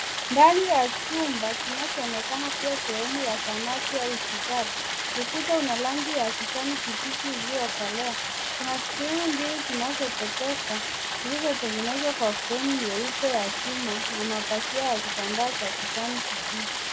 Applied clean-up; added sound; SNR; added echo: none; Stream; 1 dB; none.